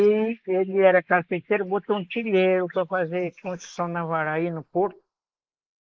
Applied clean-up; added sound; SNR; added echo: neural mask model Resemble Enhance denoiser.